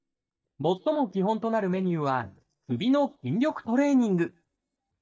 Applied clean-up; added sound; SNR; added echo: neural mask model DeepFilterNet 3.